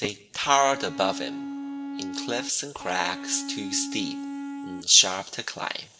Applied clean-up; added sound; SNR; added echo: none; Electric guitar; 8 dB; reverberation time 1.9 s.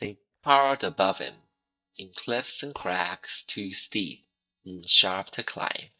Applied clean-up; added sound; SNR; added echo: neural mask model DeepFilterNet 3.